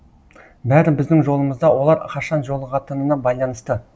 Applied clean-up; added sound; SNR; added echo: none; none; none; none.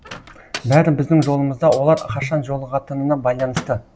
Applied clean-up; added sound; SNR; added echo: none; Hi-hat + Microwave oven; 15 dB; none.